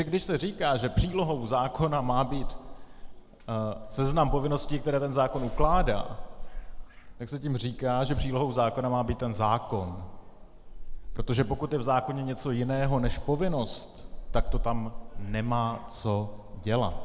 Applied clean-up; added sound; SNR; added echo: none; Meow / Purr; 4 dB; none.